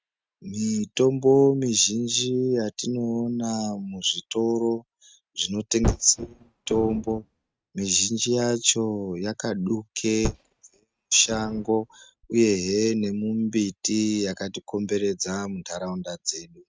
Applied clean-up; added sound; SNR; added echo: neural mask model RNNoise.